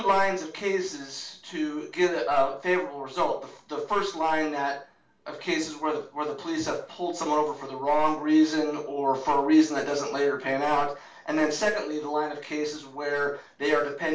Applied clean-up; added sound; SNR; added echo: none; none; none; reverberation time 0.3 s.